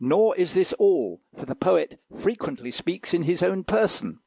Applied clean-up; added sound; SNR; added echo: none; none; none; none.